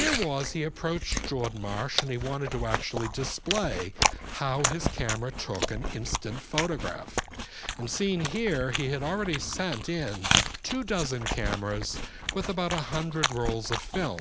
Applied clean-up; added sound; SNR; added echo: none; Chewing, mastication; 1 dB; none.